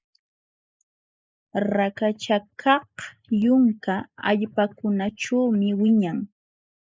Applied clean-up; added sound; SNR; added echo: neural mask model Resemble Enhance denoiser.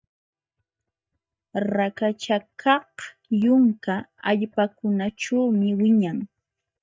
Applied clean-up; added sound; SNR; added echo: neural mask model DeepFilterNet 3.